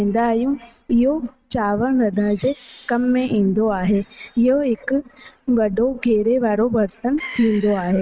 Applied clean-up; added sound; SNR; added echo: neural mask model RNNoise.